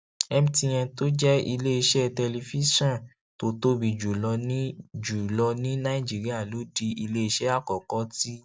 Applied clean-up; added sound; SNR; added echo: none; none; none; none.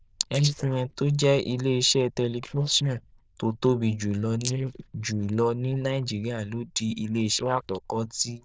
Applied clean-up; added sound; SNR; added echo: neural diffusion model UNIVERSE++.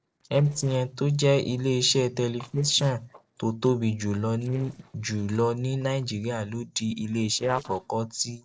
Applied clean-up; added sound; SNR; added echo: neural separator model SepFormer DNS4.